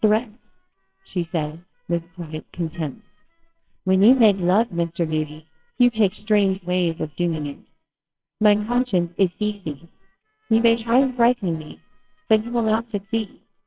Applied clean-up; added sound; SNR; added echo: neural separator model SepFormer WHAMR!.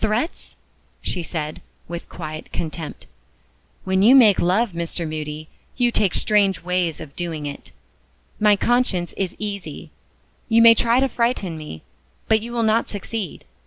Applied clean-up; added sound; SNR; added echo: none; none; none; none.